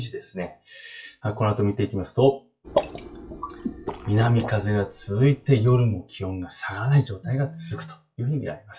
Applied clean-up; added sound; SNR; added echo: classical method WPE with log-MMSE.